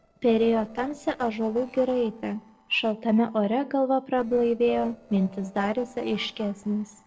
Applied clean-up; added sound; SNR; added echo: neural separator model SepFormer DNS4.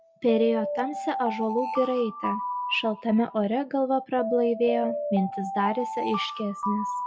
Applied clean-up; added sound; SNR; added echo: classical method WPE with log-MMSE.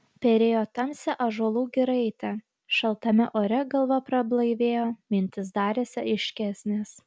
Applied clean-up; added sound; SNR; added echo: none; none; none; none.